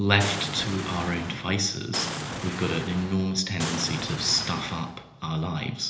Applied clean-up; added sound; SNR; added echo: none; Boom; 7 dB; reverberation time 1.0 s.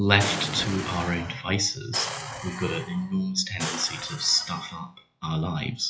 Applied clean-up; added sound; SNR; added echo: classical method WPE with log-MMSE.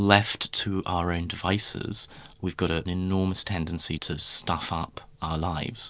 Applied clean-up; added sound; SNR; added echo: none; none; none; none.